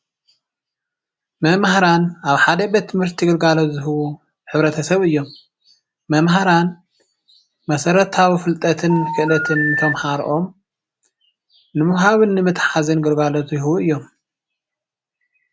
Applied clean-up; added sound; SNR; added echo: none; Telephone; 3 dB; none.